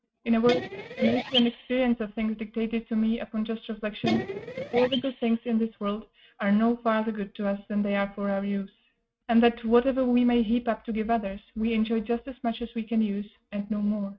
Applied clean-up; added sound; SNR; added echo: neural mask model RNNoise.